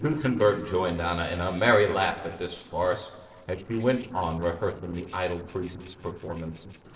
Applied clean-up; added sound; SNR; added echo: neural separator model SepFormer DNS4.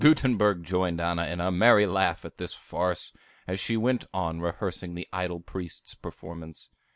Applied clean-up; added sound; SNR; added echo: none; none; none; none.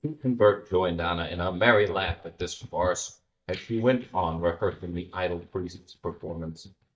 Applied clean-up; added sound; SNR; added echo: neural mask model DeepFilterNet 3.